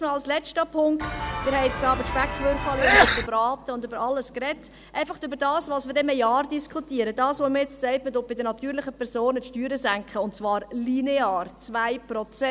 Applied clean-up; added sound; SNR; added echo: none; Sneeze / Church bell; -2 dB; none.